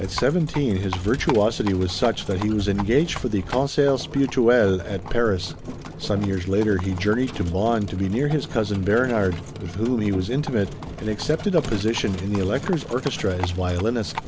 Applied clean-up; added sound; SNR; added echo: none; Livestock, farm animals, working animals; 12 dB; none.